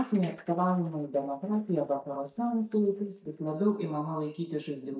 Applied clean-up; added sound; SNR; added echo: neural mask model DeepFilterNet 3.